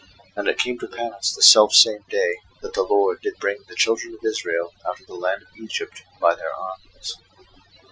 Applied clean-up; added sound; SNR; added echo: classical method Wiener filter.